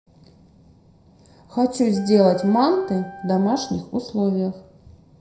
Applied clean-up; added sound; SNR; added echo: none; Wind instrument, woodwind instrument; 19 dB; reverberation time 0.4 s.